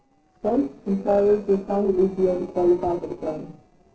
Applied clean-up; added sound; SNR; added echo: neural separator model SepFormer DNS4.